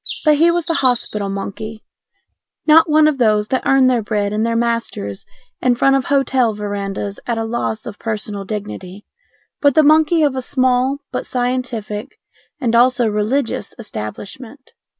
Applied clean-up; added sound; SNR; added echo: none; Bird; 9 dB; none.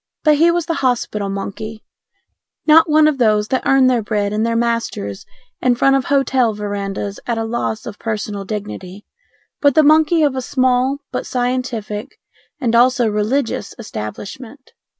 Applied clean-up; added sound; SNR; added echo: none; none; none; none.